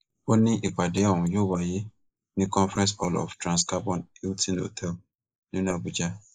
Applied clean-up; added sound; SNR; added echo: neural mask model Resemble Enhance denoiser.